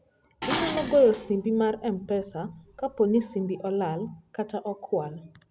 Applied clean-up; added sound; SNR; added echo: none; Dishes, pots, and pans; 8 dB; none.